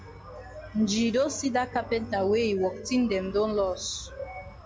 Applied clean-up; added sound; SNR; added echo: none; Bowed string instrument + Wind; 17 dB; none.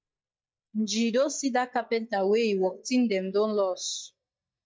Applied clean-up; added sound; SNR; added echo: neural mask model DeepFilterNet 3.